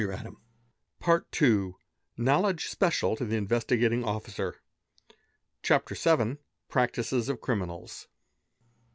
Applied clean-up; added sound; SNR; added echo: none; none; none; none.